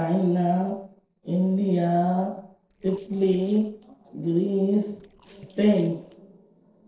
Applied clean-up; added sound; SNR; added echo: neural separator model SepFormer DNS4.